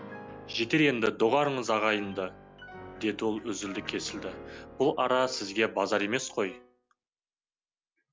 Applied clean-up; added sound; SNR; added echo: none; Piano; 18 dB; none.